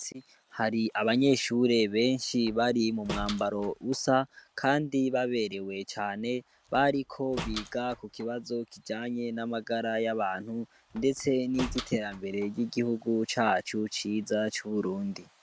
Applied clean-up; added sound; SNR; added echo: none; Slam; 15 dB; none.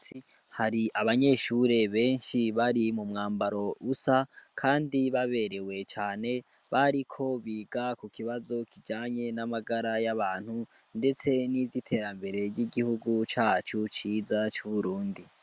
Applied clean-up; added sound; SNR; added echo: none; none; none; none.